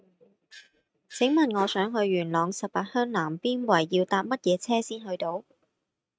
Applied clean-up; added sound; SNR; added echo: neural mask model RNNoise.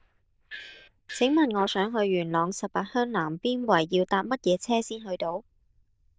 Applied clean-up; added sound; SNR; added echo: neural diffusion model UNIVERSE++.